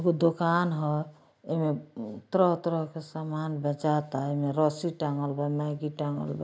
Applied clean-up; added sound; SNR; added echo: none; none; none; none.